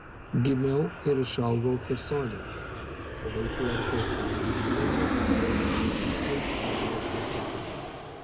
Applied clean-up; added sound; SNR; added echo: none; Aircraft; -1 dB; none.